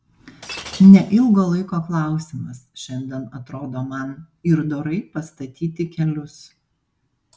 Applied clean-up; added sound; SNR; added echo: none; Shatter; 19 dB; none.